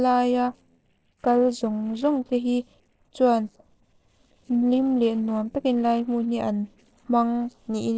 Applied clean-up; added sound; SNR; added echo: neural separator model SepFormer DNS4.